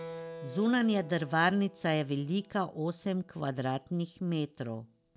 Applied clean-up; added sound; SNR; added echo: none; Keyboard (musical); 18 dB; none.